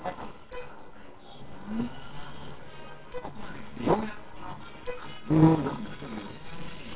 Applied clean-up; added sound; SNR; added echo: neural separator model SepFormer WHAMR!.